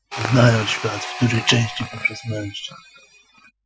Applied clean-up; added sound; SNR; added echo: classical method Wiener filter.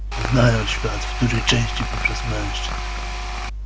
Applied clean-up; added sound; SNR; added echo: none; Tools; 9 dB; none.